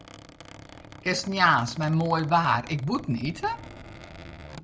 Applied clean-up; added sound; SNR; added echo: none; Squeak; 17 dB; none.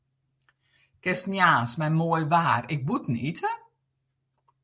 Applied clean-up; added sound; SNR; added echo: none; none; none; none.